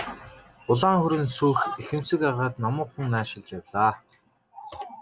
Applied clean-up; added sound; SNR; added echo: none; none; none; none.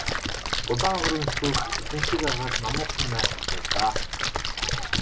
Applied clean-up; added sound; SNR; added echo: none; Splash, splatter; -3 dB; reverberation time 0.2 s.